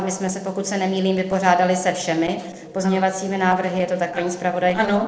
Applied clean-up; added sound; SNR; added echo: neural separator model SepFormer DNS4.